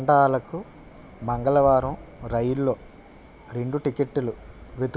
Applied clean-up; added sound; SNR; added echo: none; none; none; none.